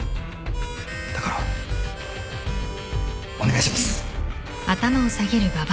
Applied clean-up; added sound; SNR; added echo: none; Harmonica; 14 dB; none.